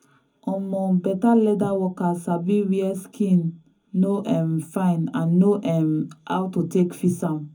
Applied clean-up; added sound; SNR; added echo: none; none; none; reverberation time 0.3 s.